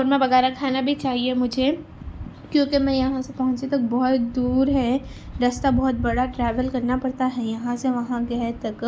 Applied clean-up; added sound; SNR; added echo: none; none; none; none.